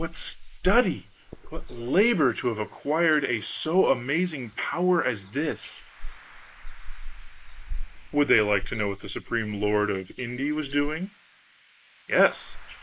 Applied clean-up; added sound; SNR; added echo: neural mask model Resemble Enhance denoiser.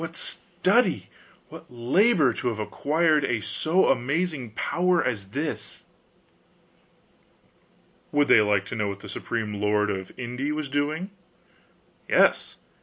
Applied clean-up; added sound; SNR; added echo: none; none; none; none.